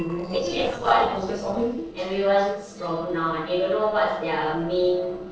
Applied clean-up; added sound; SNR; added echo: neural separator model SepFormer DNS4.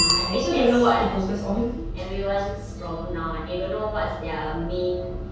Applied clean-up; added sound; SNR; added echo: none; Bicycle bell; 8 dB; reverberation time 0.3 s.